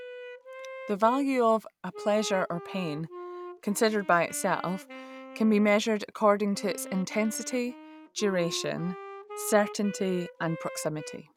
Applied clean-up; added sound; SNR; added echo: none; Wind instrument, woodwind instrument; 14 dB; none.